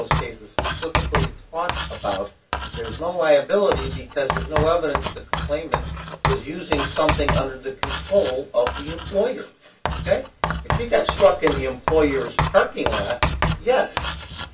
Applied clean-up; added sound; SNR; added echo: none; Writing; 3 dB; reverberation time 0.2 s.